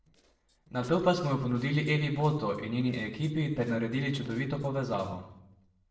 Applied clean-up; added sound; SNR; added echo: neural separator model SepFormer DNS4.